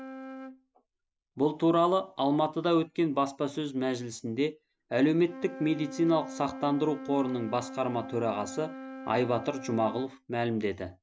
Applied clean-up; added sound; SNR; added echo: none; Wind instrument, woodwind instrument; 15 dB; none.